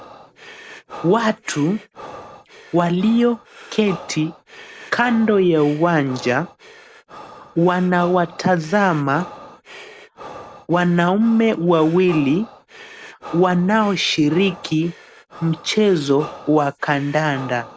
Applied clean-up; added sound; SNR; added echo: none; Breathing; 19 dB; none.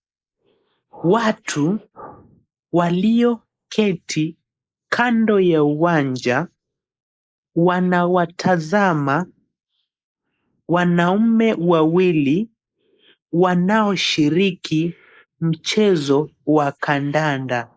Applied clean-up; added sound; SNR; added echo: neural mask model Resemble Enhance denoiser.